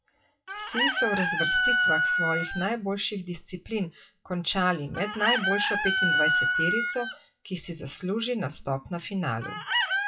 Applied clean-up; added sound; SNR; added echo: classical method WPE with log-MMSE.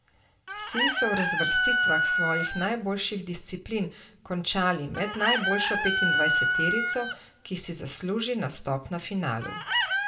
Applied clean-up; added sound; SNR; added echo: none; Chicken, rooster; -1 dB; reverberation time 0.3 s.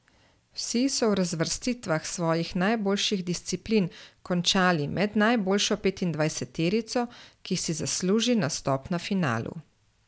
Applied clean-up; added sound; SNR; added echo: none; none; none; none.